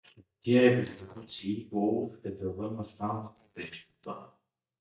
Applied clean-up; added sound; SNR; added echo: neural mask model DeepFilterNet 3.